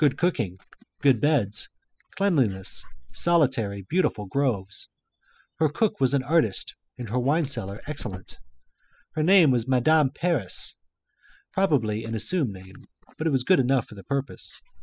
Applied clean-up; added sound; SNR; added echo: classical method spectral subtraction.